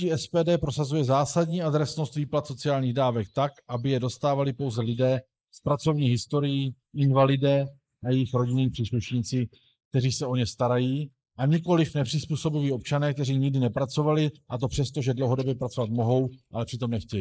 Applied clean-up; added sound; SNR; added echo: neural mask model Resemble Enhance denoiser.